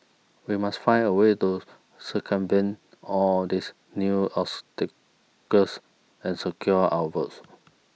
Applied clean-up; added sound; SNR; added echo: none; none; none; none.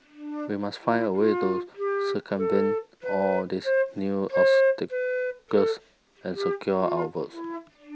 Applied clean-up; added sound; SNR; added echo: none; Wind instrument, woodwind instrument; -1 dB; none.